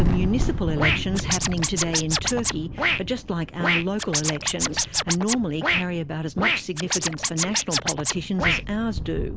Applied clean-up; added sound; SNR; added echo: none; Thunder + Scratching (performance technique); -2 dB; none.